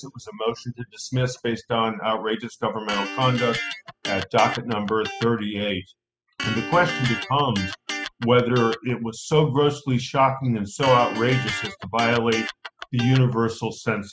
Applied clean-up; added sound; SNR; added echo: classical method spectral subtraction.